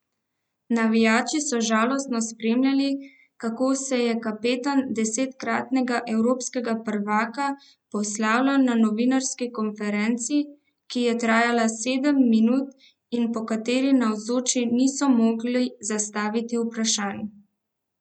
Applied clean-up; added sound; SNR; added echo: none; none; none; none.